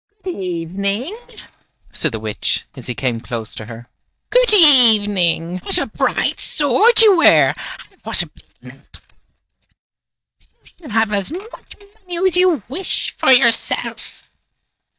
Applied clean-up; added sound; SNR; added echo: neural mask model DeepFilterNet 3.